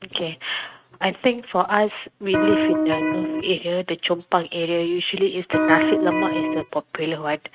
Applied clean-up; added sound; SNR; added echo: neural mask model RNNoise.